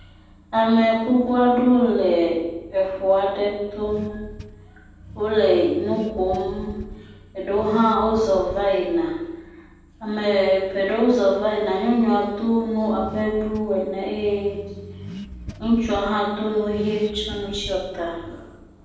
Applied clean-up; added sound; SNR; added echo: none; Accelerating, revving, vroom / Car; 17 dB; reverberation time 1.2 s.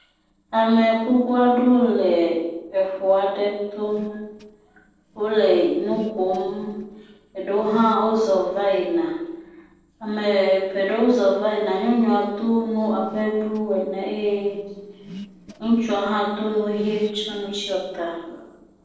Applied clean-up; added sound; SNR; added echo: neural separator model SepFormer DNS4.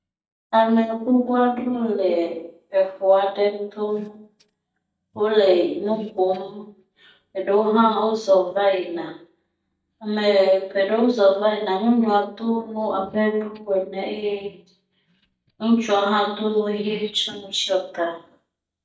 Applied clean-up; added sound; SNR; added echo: neural mask model DeepFilterNet 3.